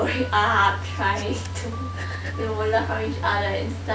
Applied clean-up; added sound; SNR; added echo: none; Harmonica; 20 dB; none.